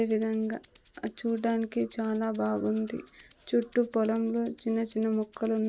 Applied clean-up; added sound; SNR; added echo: none; Rattle (instrument); 19 dB; none.